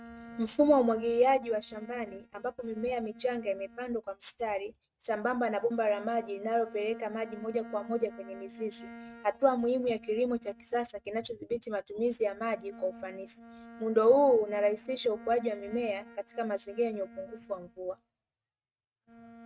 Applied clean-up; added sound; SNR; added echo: neural mask model RNNoise.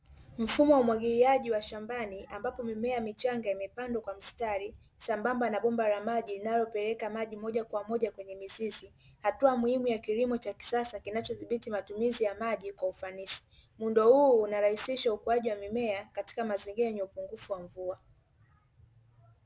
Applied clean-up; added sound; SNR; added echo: none; none; none; none.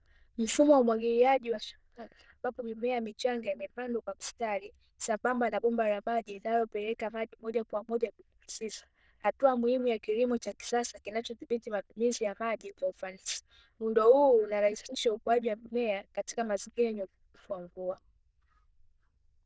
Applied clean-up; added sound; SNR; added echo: neural diffusion model UNIVERSE++.